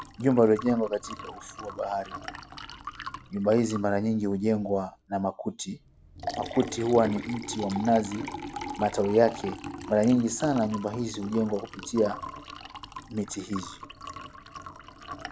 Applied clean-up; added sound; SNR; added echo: none; Liquid; 12 dB; none.